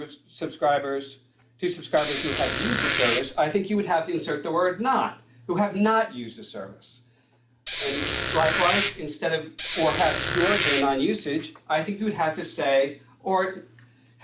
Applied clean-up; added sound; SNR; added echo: none; Squeak; -4 dB; none.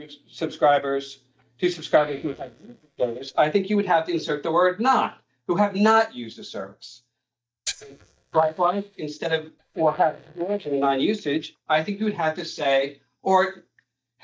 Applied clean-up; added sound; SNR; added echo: neural mask model DeepFilterNet 3.